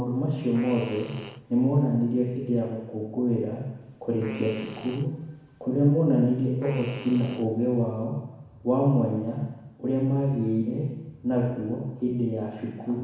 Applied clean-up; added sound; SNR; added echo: none; Fart; 18 dB; reverberation time 1.1 s.